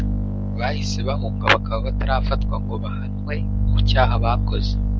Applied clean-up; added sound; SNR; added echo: none; none; none; none.